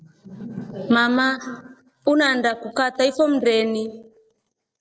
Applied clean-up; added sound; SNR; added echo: neural mask model Resemble Enhance denoiser.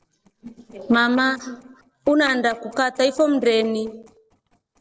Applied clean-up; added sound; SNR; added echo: neural separator model SepFormer DNS4.